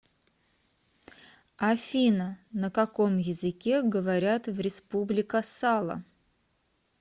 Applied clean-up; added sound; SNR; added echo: none; none; none; none.